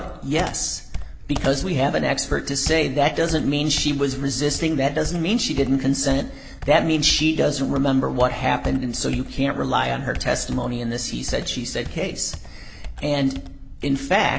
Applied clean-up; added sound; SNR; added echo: none; Computer keyboard; 12 dB; none.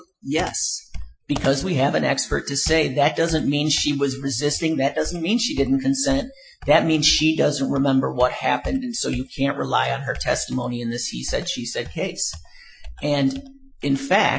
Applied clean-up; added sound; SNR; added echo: classical method Wiener filter.